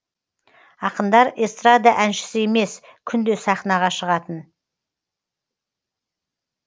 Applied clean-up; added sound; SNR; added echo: none; none; none; none.